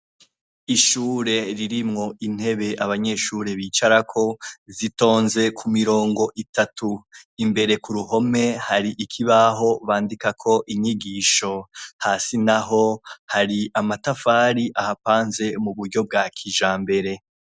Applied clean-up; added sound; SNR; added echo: none; none; none; none.